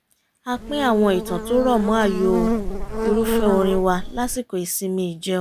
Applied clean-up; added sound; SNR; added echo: none; Buzz; 3 dB; none.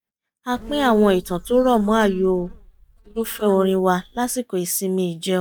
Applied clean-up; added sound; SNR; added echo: neural mask model DeepFilterNet 3.